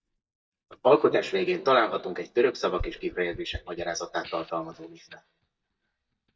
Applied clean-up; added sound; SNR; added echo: neural mask model DeepFilterNet 3.